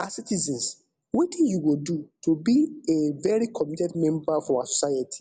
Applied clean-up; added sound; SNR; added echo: none; none; none; none.